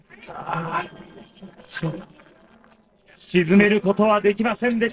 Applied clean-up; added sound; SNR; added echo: neural separator model SepFormer DNS4.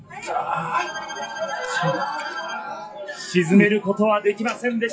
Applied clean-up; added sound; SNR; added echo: classical method WPE with log-MMSE.